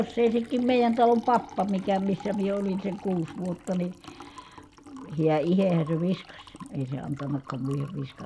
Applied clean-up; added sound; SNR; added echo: none; Liquid; 19 dB; none.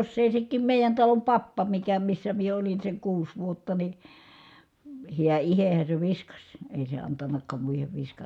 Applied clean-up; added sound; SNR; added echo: none; none; none; none.